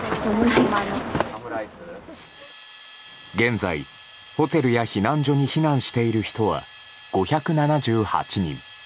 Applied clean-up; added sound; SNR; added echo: none; none; none; none.